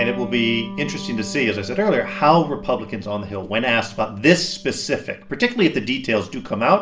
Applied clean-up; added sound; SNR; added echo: none; Electric guitar; 14 dB; reverberation time 0.4 s.